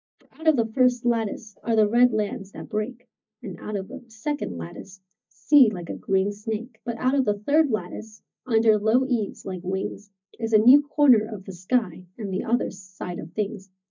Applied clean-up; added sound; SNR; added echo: neural mask model DeepFilterNet 3.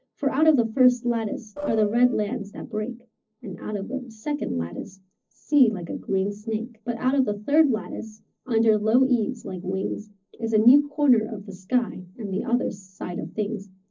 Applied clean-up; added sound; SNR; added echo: neural separator model SepFormer DNS4.